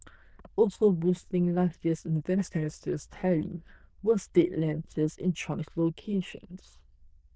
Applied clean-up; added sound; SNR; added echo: neural diffusion model UNIVERSE++.